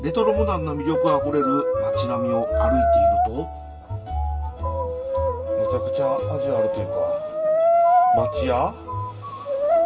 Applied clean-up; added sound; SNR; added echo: none; Brass instrument; -4 dB; reverberation time 0.2 s.